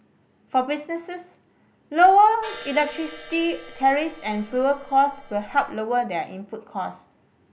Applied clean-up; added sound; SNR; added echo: none; Crash cymbal; 17 dB; none.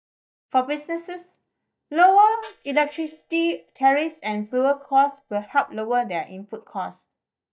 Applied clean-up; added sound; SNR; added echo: neural mask model DeepFilterNet 3.